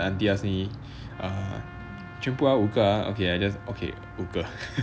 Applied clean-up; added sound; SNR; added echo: none; Trumpet + Bass guitar; 18 dB; none.